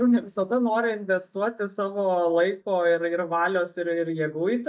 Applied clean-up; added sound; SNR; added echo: neural mask model DeepFilterNet 3.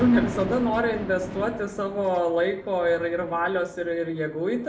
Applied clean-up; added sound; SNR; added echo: none; Thunder; 11 dB; reverberation time 0.4 s.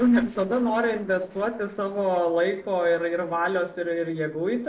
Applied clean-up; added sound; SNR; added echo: neural separator model SepFormer DNS4.